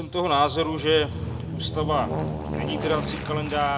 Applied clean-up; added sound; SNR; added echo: none; Aircraft; 5 dB; reverberation time 1.6 s.